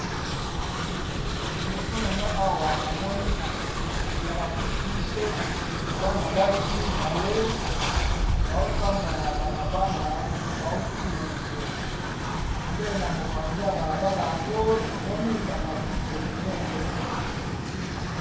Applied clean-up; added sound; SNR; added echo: none; Train; -3 dB; reverberation time 0.7 s.